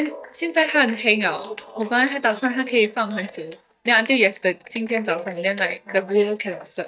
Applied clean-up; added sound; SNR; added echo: neural mask model DeepFilterNet 3.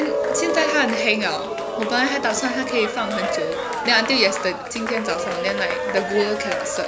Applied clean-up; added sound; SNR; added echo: none; Cheering; 2 dB; none.